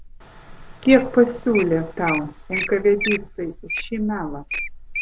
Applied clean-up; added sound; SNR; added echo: none; Wild animals; 9 dB; none.